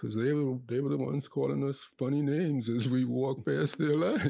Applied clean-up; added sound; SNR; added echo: none; none; none; none.